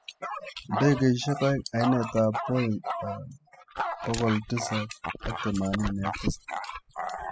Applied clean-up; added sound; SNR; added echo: classical method spectral subtraction.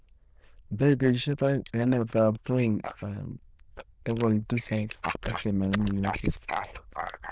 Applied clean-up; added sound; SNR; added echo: neural diffusion model UNIVERSE++.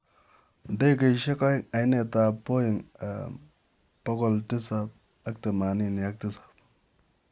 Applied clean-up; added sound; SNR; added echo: none; none; none; none.